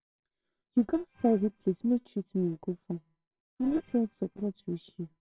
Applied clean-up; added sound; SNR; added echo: neural separator model SepFormer WHAMR!.